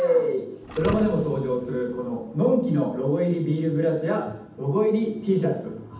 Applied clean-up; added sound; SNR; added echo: none; Thump, thud; 15 dB; reverberation time 0.8 s.